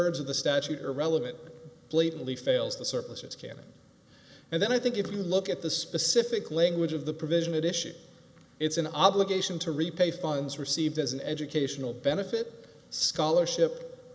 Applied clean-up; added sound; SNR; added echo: none; none; none; none.